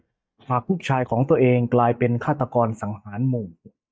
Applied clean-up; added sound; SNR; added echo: neural mask model DeepFilterNet 3.